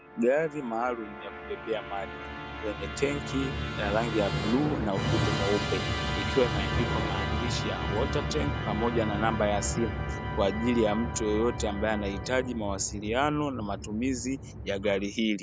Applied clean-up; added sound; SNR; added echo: none; Musical instrument; 3 dB; none.